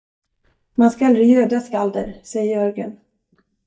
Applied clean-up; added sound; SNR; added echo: neural mask model DeepFilterNet 3.